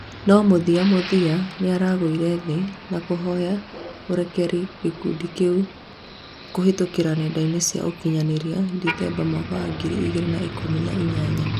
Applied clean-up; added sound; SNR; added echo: none; Motor vehicle (road); 11 dB; none.